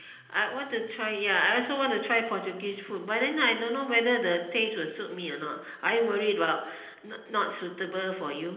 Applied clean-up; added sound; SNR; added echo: none; none; none; reverberation time 1.0 s.